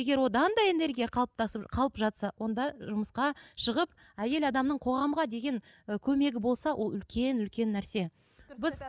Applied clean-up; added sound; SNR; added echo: none; none; none; none.